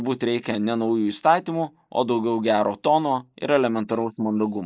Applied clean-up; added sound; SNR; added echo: neural mask model Resemble Enhance denoiser.